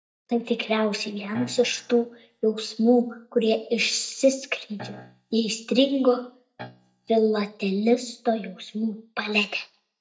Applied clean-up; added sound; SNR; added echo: neural mask model DeepFilterNet 3.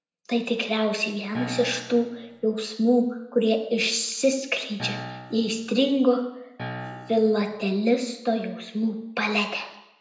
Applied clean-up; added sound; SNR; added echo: none; Piano; 13 dB; reverberation time 0.8 s.